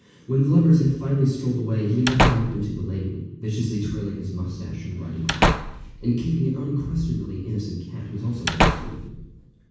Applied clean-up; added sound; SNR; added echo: none; Slam / Wood; 3 dB; reverberation time 1.2 s.